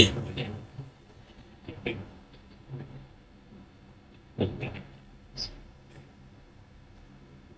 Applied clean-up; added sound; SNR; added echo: neural mask model DeepFilterNet 3.